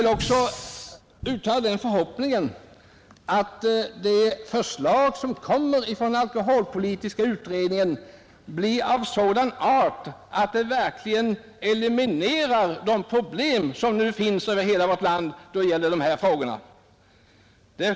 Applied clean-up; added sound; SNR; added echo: none; Fire; 12 dB; none.